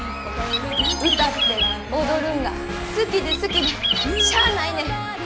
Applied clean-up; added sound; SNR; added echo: none; Bird; 0 dB; none.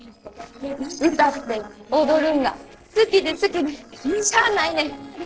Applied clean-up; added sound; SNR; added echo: neural separator model SepFormer DNS4.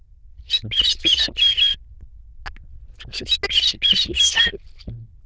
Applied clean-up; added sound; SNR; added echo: neural diffusion model UNIVERSE++.